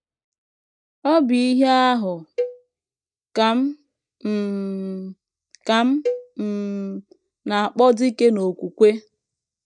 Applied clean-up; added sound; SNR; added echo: neural mask model DeepFilterNet 3.